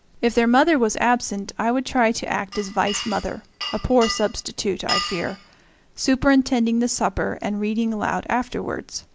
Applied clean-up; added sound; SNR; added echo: none; Glass; 10 dB; none.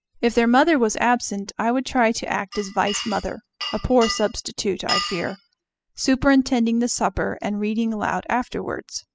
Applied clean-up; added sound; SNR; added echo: classical method spectral subtraction.